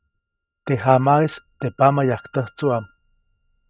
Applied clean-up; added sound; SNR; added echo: neural mask model RNNoise.